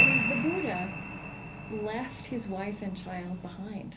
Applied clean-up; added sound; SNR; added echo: none; Piano; -3 dB; reverberation time 0.3 s.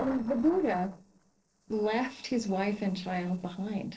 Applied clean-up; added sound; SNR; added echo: neural separator model SepFormer DNS4.